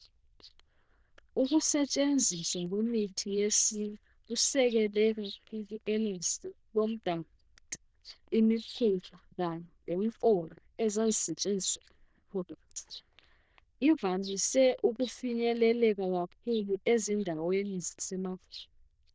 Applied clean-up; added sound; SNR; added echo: neural diffusion model UNIVERSE++.